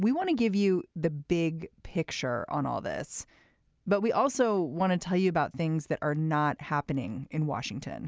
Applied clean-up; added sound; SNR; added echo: none; none; none; none.